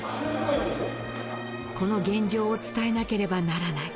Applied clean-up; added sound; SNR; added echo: none; none; none; none.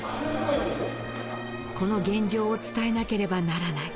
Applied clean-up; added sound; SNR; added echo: none; Meow; 20 dB; none.